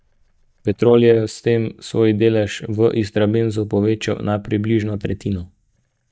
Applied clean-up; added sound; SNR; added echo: neural mask model DeepFilterNet 3.